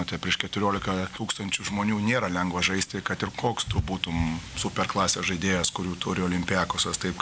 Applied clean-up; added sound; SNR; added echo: none; none; none; none.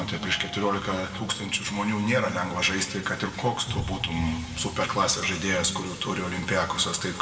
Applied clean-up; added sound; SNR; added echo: none; Piano; 17 dB; reverberation time 1.8 s.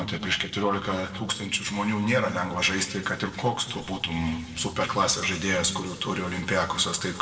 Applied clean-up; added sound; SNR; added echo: neural separator model SepFormer DNS4.